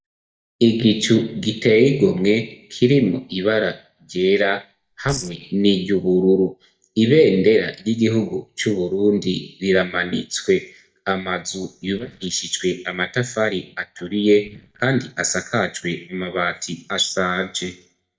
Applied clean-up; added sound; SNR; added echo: neural mask model DeepFilterNet 3.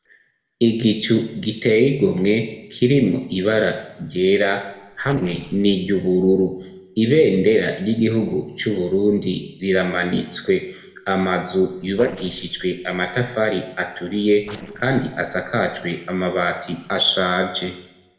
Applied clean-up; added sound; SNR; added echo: neural separator model SepFormer DNS4.